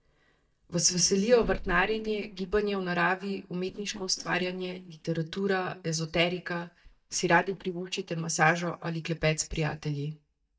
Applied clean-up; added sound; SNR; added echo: neural mask model DeepFilterNet 3.